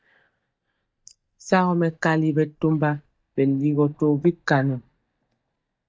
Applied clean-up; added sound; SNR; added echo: neural mask model DeepFilterNet 3.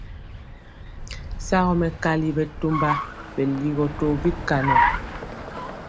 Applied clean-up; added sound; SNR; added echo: none; Car; 3 dB; none.